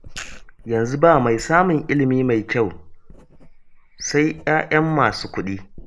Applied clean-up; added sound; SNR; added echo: neural mask model Resemble Enhance denoiser.